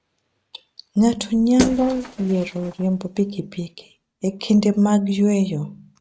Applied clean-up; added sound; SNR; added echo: neural mask model RNNoise.